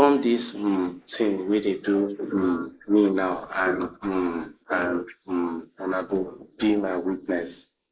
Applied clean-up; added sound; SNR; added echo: neural mask model Resemble Enhance denoiser.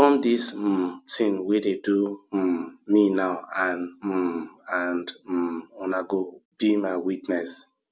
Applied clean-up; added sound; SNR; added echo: none; none; none; none.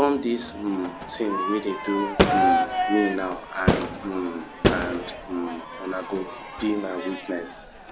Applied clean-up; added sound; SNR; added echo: none; Crowd / Fireworks; -1 dB; none.